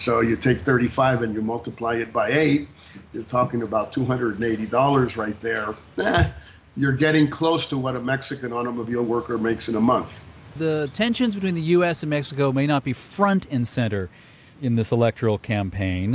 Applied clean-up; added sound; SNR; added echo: none; none; none; none.